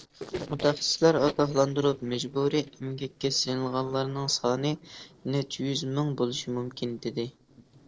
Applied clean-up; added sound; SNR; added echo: neural separator model SepFormer DNS4.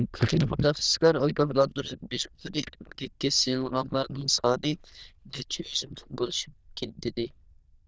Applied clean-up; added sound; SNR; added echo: neural diffusion model UNIVERSE++.